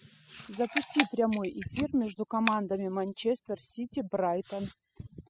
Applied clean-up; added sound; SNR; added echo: classical method spectral subtraction.